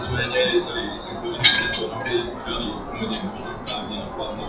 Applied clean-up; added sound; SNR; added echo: classical method WPE with log-MMSE.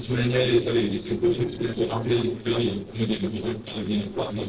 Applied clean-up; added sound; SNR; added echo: neural separator model SepFormer DNS4.